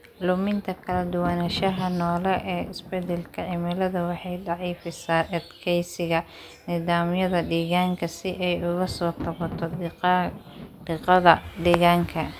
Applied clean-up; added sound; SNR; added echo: none; Thunder; 17 dB; none.